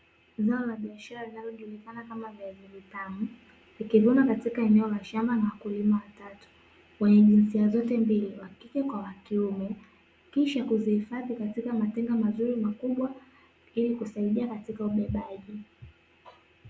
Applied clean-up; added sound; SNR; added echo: none; none; none; none.